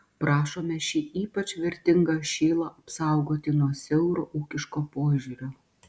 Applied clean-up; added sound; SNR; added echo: none; none; none; none.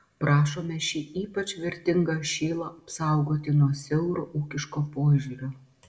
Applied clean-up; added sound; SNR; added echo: none; none; none; reverberation time 0.5 s.